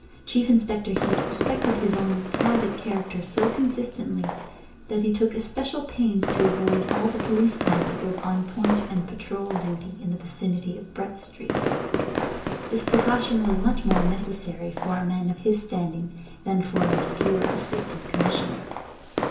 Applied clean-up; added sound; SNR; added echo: none; Fireworks; 4 dB; reverberation time 0.7 s.